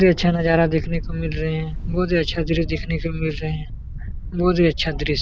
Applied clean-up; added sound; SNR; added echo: none; Wind; 7 dB; none.